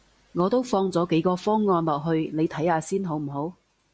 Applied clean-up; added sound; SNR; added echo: none; none; none; none.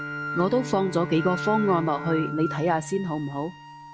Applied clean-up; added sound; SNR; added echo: none; Wind instrument, woodwind instrument + Bowed string instrument; 8 dB; none.